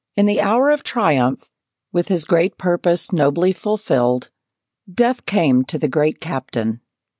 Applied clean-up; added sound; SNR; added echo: none; none; none; none.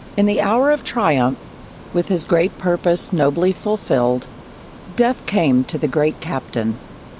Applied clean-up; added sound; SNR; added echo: none; Ocean; 19 dB; none.